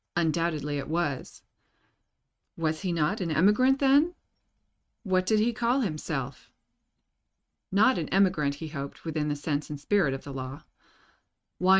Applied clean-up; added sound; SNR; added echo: neural mask model RNNoise.